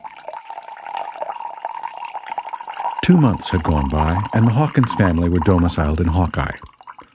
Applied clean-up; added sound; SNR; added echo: none; Fill (with liquid) / Trickle, dribble; 10 dB; none.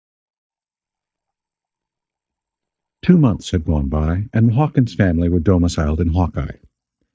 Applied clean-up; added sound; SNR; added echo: neural mask model DeepFilterNet 3.